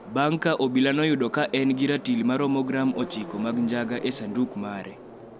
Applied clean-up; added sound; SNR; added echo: none; Subway, metro, underground; 15 dB; none.